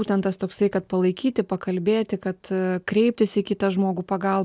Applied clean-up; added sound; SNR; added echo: none; none; none; none.